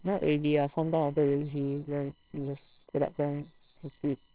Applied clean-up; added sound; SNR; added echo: neural separator model SepFormer WHAMR!.